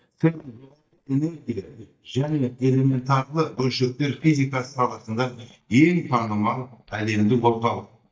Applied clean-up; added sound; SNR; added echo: neural mask model DeepFilterNet 3.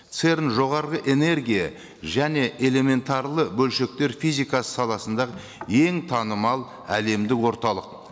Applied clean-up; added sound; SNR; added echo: none; none; none; none.